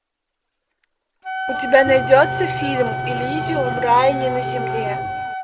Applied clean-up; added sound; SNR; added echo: none; Wind instrument, woodwind instrument + Race car, auto racing / Engine starting; 5 dB; none.